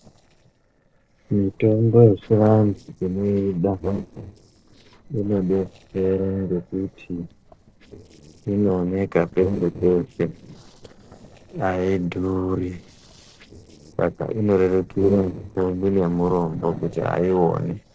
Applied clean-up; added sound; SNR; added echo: neural separator model SepFormer DNS4.